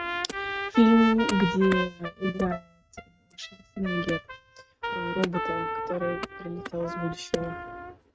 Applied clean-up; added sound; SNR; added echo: neural mask model RNNoise.